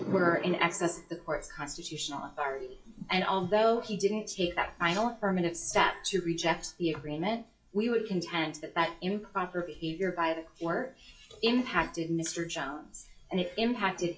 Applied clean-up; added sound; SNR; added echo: classical method WPE with log-MMSE.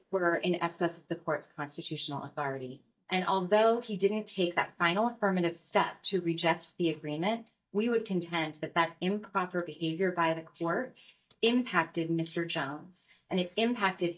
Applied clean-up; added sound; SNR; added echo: neural mask model DeepFilterNet 3.